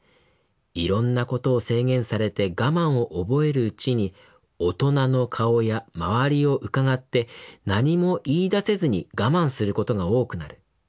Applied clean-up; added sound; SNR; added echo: none; none; none; none.